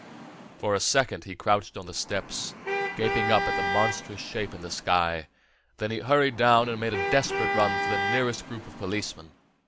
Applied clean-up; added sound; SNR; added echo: none; Traffic noise, roadway noise / Vehicle horn, car horn, honking; 5 dB; none.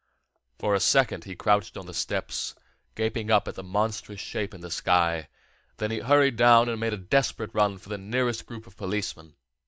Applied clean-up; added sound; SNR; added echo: none; none; none; none.